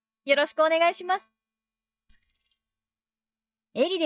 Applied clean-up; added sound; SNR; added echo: neural mask model DeepFilterNet 3.